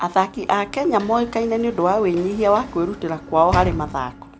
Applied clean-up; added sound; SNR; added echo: none; Sliding door / Slam; 12 dB; none.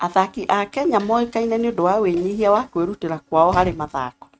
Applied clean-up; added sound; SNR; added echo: neural mask model RNNoise.